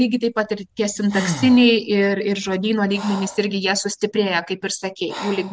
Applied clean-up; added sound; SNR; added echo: none; Breathing; 15 dB; none.